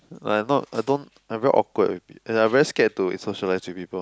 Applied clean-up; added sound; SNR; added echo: none; none; none; none.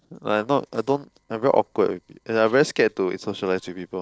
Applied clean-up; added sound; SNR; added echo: neural separator model SepFormer DNS4.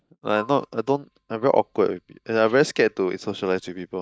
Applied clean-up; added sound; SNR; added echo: neural mask model DeepFilterNet 3.